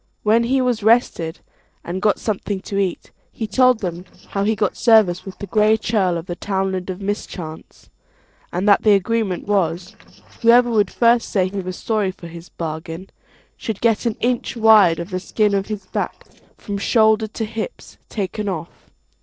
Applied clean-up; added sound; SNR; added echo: neural separator model SepFormer DNS4.